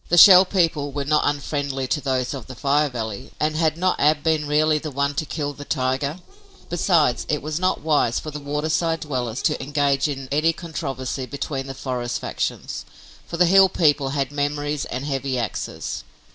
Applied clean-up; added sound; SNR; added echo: neural separator model SepFormer DNS4.